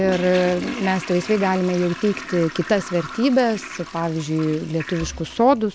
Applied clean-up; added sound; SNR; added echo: none; Toilet flush; 13 dB; none.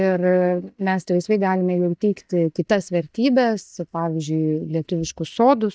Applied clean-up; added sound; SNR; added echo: neural mask model DeepFilterNet 3.